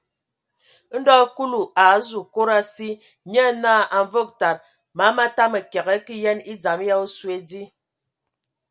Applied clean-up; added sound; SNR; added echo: none; none; none; none.